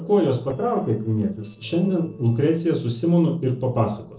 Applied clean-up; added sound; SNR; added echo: neural separator model SepFormer DNS4.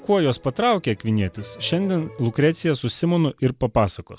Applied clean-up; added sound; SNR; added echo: none; none; none; none.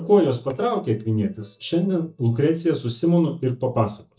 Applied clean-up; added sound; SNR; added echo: neural mask model DeepFilterNet 3.